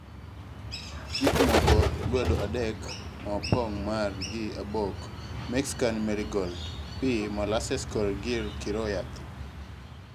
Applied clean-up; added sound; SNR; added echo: none; Bird; 0 dB; none.